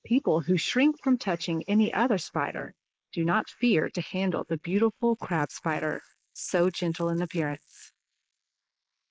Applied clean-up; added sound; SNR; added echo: neural mask model Resemble Enhance denoiser.